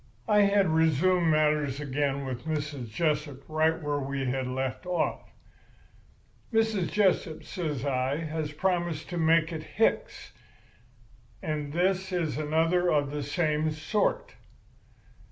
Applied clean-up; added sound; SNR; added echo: none; none; none; none.